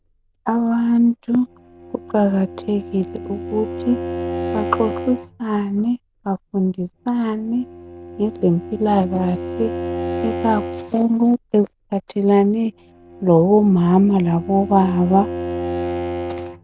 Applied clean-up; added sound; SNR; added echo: none; Bowed string instrument; 10 dB; none.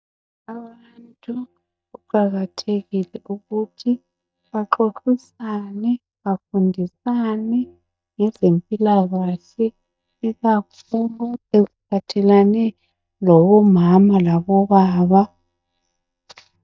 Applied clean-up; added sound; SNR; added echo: neural mask model DeepFilterNet 3.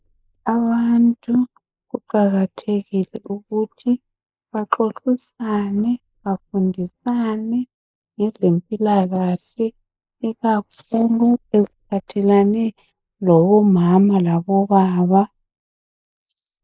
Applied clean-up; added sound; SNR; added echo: neural mask model Resemble Enhance denoiser.